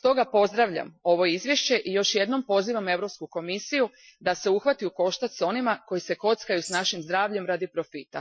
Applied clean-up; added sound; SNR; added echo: classical method Wiener filter.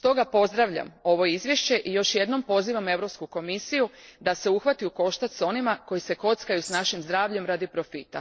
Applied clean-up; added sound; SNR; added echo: neural separator model SepFormer DNS4.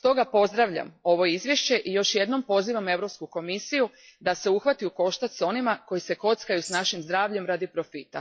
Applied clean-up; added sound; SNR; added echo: classical method log-MMSE.